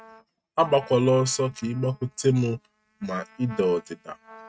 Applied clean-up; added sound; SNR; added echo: neural mask model RNNoise.